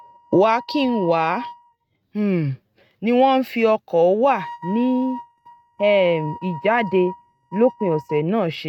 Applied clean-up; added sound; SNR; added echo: neural mask model RNNoise.